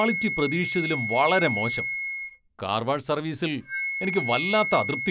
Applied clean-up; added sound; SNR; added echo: none; Wind instrument, woodwind instrument; 5 dB; none.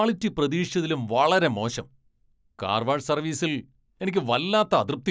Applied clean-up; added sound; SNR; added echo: none; none; none; none.